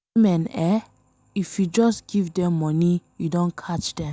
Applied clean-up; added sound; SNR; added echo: none; none; none; none.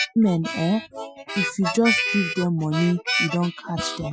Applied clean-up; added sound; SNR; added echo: classical method Wiener filter.